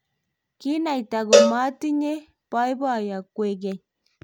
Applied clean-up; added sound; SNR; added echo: none; Cowbell; -3 dB; none.